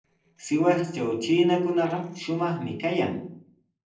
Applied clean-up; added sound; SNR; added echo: neural separator model SepFormer DNS4.